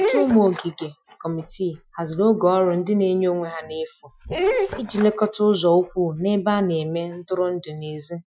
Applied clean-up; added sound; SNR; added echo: classical method Wiener filter.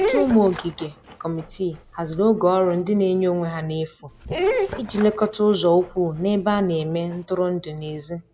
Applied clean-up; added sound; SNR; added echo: none; Dog; 9 dB; none.